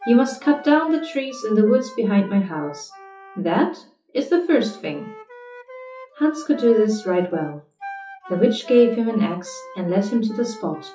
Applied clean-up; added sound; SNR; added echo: classical method WPE with log-MMSE.